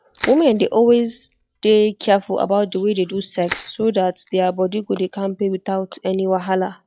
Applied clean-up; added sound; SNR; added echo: classical method log-MMSE.